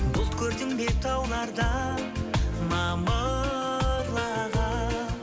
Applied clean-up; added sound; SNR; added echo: none; none; none; none.